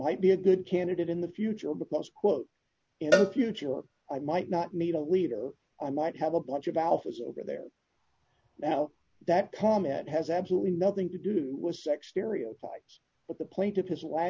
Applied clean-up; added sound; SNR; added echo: none; Cowbell; 3 dB; none.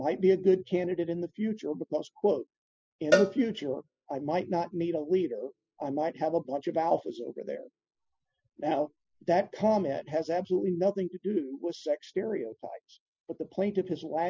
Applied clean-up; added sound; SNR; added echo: classical method spectral subtraction.